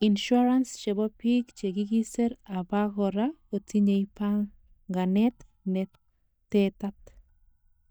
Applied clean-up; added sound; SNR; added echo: neural mask model DeepFilterNet 3.